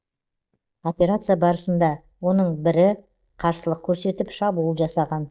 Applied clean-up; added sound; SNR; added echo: neural mask model DeepFilterNet 3.